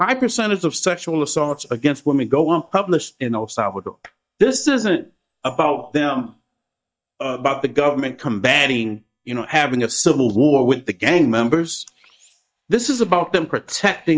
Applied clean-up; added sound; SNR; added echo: neural mask model DeepFilterNet 3.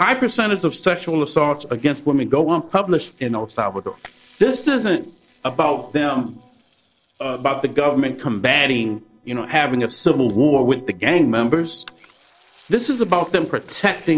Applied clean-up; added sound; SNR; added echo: neural separator model SepFormer DNS4.